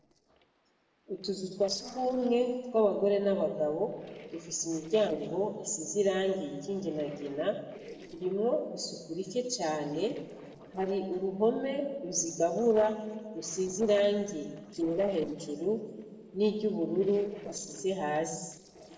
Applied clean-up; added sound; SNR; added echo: neural separator model SepFormer DNS4.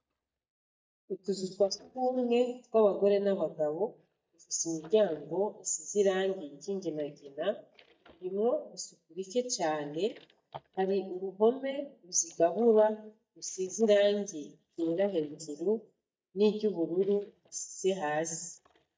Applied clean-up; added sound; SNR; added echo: neural mask model DeepFilterNet 3.